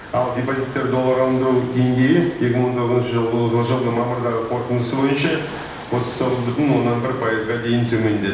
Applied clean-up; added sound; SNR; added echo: none; Waves, surf; 17 dB; reverberation time 0.9 s.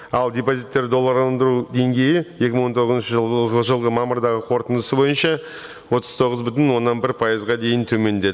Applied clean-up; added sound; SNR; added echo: none; none; none; none.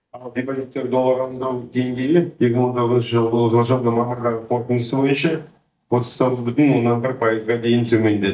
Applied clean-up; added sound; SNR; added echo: neural mask model DeepFilterNet 3.